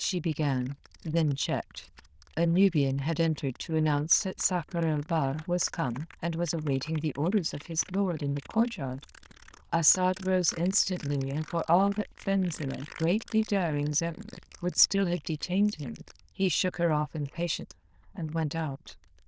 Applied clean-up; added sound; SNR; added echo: neural diffusion model UNIVERSE++.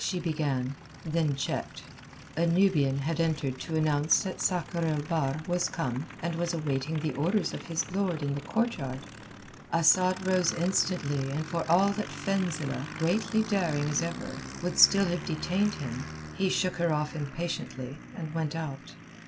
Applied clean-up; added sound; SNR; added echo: none; Aircraft; 13 dB; none.